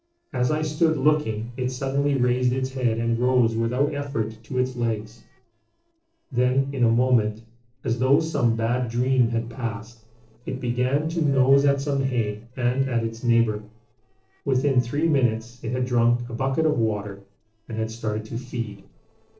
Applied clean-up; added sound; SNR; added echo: neural separator model SepFormer DNS4.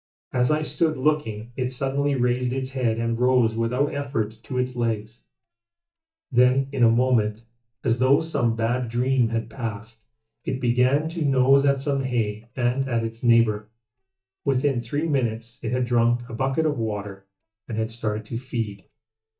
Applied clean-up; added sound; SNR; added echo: neural mask model DeepFilterNet 3.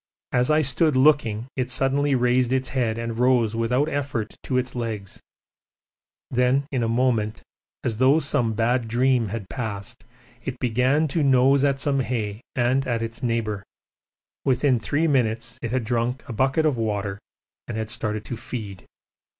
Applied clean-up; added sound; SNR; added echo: none; none; none; none.